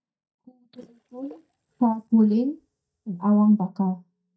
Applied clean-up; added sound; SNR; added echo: neural mask model DeepFilterNet 3.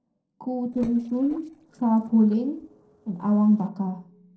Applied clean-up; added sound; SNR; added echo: neural separator model SepFormer DNS4.